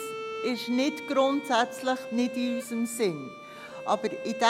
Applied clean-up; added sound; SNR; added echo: none; Bowed string instrument; 10 dB; none.